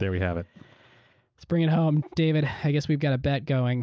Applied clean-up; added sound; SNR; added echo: none; none; none; none.